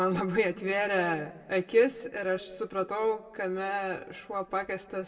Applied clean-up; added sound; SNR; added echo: none; none; none; reverberation time 1.7 s.